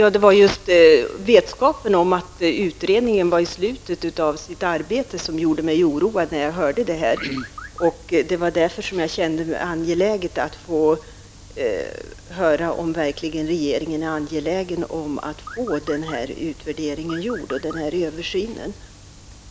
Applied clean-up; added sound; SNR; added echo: none; Car; 18 dB; none.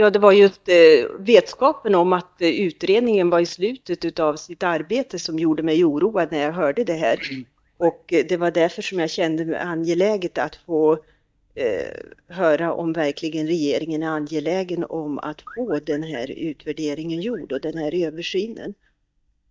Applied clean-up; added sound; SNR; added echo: neural mask model DeepFilterNet 3.